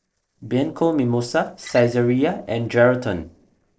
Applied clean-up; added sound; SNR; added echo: neural separator model SepFormer DNS4.